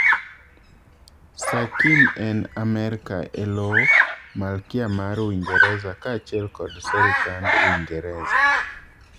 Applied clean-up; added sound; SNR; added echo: none; Bird vocalization, bird call, bird song; -4 dB; none.